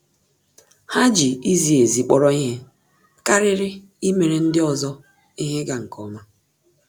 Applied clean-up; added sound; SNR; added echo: none; none; none; none.